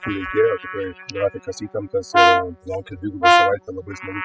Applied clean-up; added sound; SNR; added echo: classical method spectral subtraction.